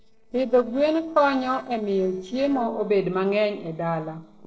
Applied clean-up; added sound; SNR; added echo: neural separator model SepFormer DNS4.